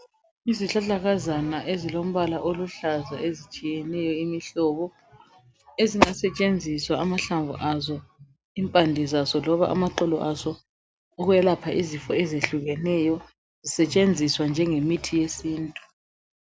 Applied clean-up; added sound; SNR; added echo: none; none; none; none.